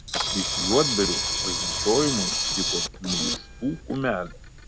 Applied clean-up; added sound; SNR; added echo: none; Camera; 0 dB; none.